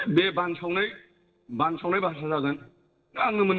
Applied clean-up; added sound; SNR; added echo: neural separator model SepFormer DNS4.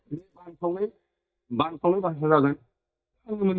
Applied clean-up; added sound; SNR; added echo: neural mask model DeepFilterNet 3.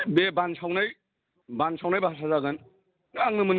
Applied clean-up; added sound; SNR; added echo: none; none; none; none.